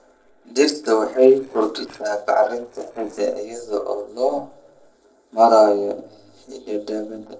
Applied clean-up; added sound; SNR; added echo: neural separator model SepFormer DNS4.